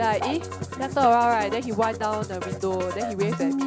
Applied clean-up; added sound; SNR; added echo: none; Musical instrument; 6 dB; none.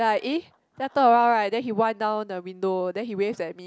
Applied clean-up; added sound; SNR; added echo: none; none; none; none.